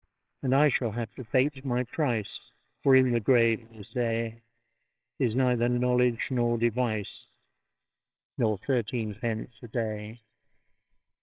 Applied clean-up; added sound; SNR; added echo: neural separator model SepFormer WHAMR!.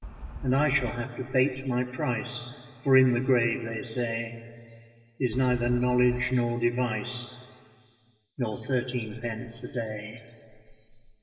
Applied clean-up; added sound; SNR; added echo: none; Wind; 10 dB; reverberation time 2.5 s.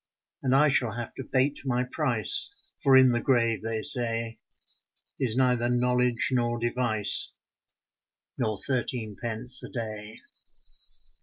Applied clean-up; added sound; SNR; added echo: none; none; none; none.